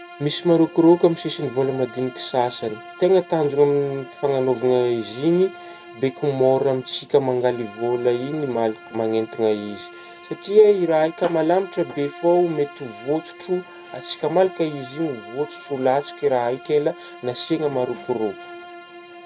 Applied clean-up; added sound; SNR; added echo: none; Bowed string instrument; 18 dB; none.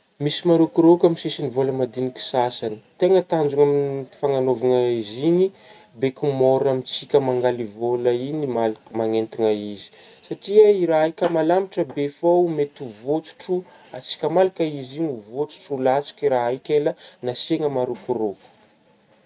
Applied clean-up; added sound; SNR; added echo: none; none; none; none.